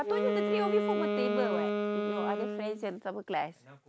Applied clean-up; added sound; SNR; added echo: none; Wind instrument, woodwind instrument; -2 dB; none.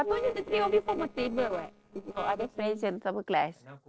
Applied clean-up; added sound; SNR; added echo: neural separator model SepFormer DNS4.